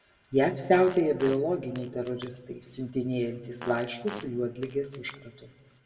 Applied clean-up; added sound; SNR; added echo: none; Fart; 18 dB; reverberation time 1.0 s.